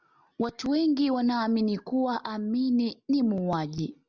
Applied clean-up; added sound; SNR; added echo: none; none; none; none.